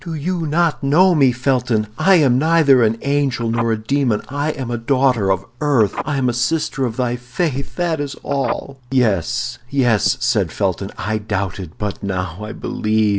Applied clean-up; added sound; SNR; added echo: none; Telephone; 17 dB; none.